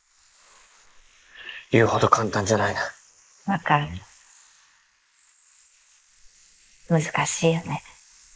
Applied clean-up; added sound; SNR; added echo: neural mask model Resemble Enhance denoiser.